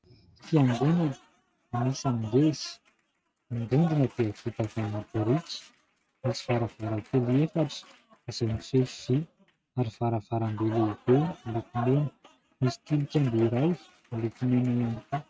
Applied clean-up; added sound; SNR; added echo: neural mask model RNNoise.